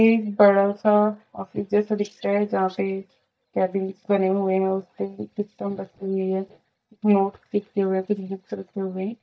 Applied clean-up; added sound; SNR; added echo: neural mask model DeepFilterNet 3.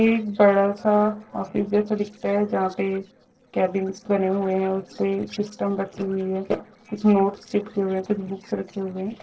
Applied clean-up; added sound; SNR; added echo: neural separator model SepFormer DNS4.